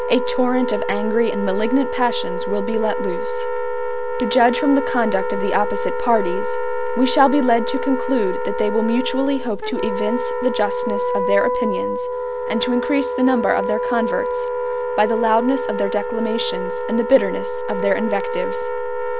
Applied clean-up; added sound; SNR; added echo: none; Wind instrument, woodwind instrument; 3 dB; none.